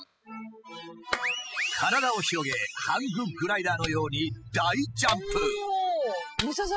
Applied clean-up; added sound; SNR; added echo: classical method spectral subtraction.